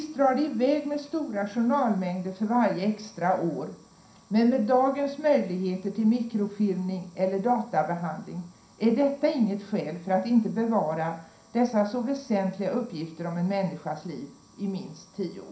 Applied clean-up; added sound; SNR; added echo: none; none; none; reverberation time 0.5 s.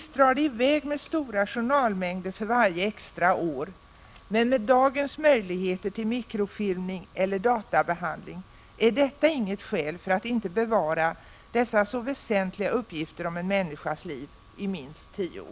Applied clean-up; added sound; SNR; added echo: none; none; none; none.